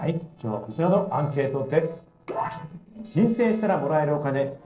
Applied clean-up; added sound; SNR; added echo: neural separator model SepFormer DNS4.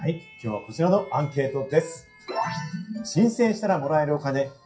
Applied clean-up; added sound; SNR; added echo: classical method WPE with log-MMSE.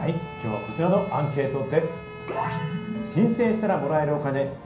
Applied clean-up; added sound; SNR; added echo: none; Bowed string instrument; 17 dB; reverberation time 0.6 s.